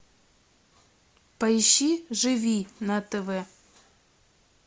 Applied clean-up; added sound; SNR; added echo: none; none; none; none.